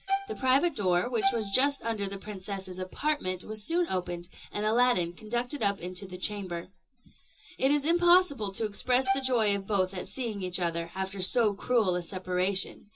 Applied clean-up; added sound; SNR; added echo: none; Bowed string instrument; 6 dB; reverberation time 0.2 s.